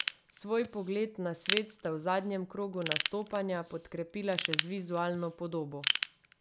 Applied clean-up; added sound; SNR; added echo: none; Ratchet, pawl / Tools; -1 dB; none.